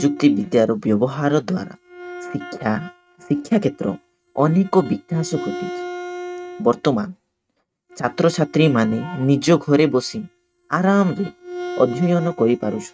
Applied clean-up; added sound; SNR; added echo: neural mask model RNNoise.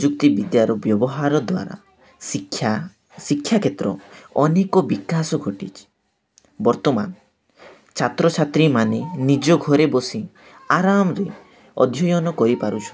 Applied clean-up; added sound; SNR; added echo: none; none; none; none.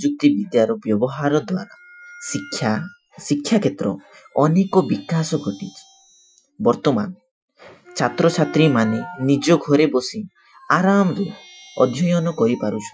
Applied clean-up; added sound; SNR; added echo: classical method Wiener filter.